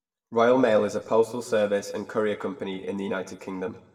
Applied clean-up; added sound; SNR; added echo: none; none; none; reverberation time 0.8 s.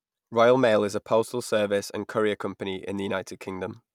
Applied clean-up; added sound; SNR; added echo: none; none; none; none.